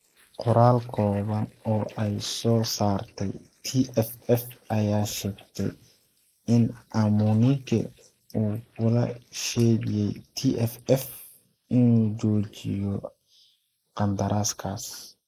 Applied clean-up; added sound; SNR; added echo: neural mask model Resemble Enhance denoiser.